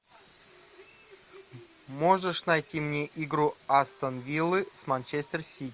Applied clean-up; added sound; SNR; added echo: none; none; none; none.